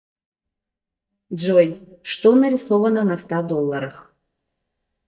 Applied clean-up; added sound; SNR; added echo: neural mask model DeepFilterNet 3.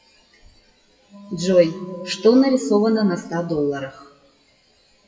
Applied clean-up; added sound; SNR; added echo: classical method WPE with log-MMSE.